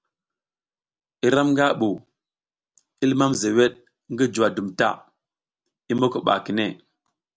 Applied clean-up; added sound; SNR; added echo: none; none; none; none.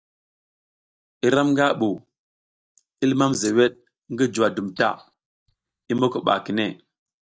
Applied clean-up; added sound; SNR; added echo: neural mask model DeepFilterNet 3.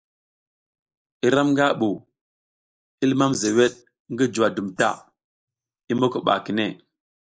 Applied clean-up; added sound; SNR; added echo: neural mask model Resemble Enhance denoiser.